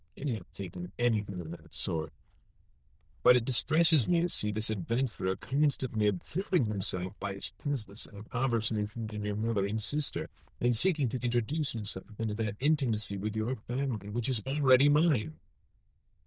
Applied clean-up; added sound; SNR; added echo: neural diffusion model UNIVERSE++.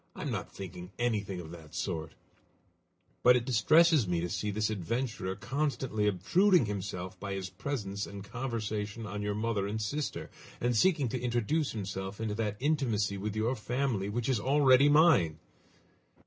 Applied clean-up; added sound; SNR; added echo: none; none; none; none.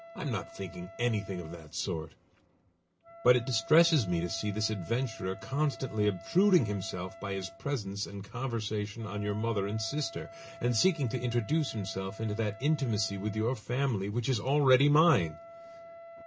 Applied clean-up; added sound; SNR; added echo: none; Wind instrument, woodwind instrument; 19 dB; none.